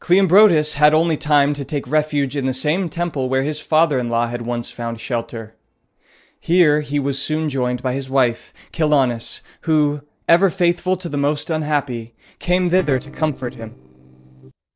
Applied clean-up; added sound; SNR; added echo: neural separator model SepFormer DNS4.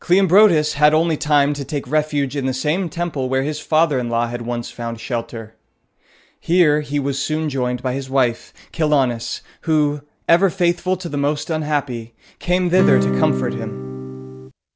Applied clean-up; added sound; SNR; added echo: none; Acoustic guitar / Strum; 1 dB; none.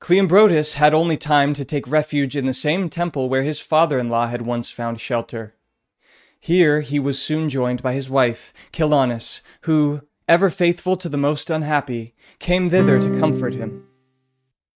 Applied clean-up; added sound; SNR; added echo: neural mask model RNNoise.